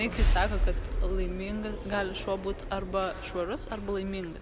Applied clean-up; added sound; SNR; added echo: none; none; none; none.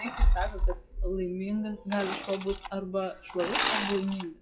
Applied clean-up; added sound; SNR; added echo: classical method WPE with log-MMSE.